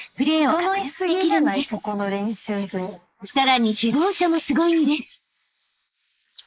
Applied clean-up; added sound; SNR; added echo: neural mask model Resemble Enhance denoiser.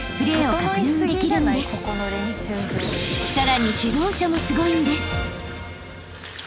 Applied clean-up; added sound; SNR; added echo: none; none; none; none.